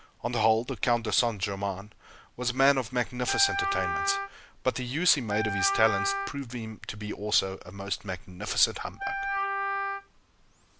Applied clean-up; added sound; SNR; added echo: none; Wind instrument, woodwind instrument; 1 dB; none.